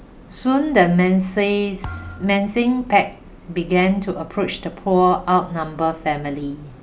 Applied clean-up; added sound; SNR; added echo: none; Thump, thud; 17 dB; none.